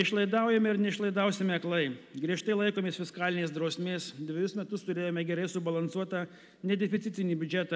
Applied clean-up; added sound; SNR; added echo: none; none; none; none.